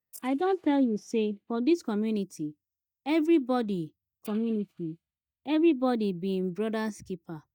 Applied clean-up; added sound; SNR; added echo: neural mask model DeepFilterNet 3.